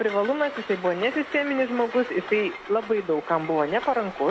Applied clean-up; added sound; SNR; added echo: none; Train; 14 dB; none.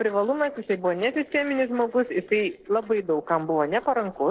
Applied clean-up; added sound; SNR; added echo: neural separator model SepFormer DNS4.